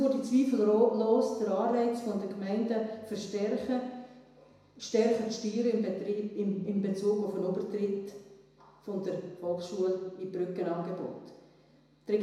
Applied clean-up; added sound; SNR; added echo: none; none; none; reverberation time 1.0 s.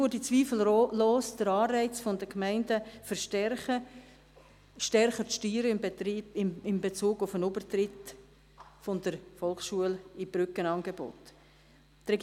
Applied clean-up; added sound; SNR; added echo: none; none; none; none.